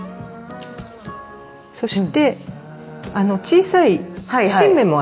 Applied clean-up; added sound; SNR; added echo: none; none; none; none.